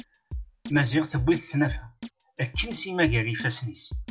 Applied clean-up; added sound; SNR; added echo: none; Drum kit; 11 dB; none.